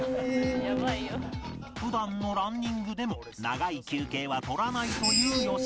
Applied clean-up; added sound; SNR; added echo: none; Screech; 1 dB; none.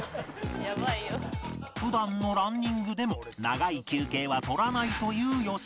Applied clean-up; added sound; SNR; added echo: none; none; none; none.